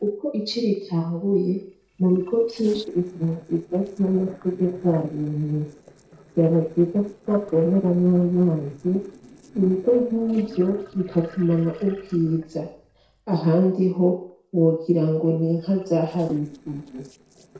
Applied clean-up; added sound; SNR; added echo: neural separator model SepFormer DNS4.